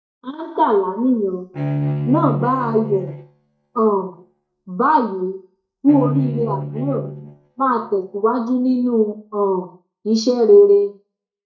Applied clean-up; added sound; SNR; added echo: neural mask model DeepFilterNet 3.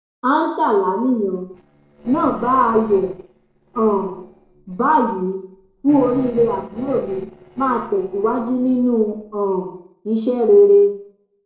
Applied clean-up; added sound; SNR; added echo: neural separator model SepFormer DNS4.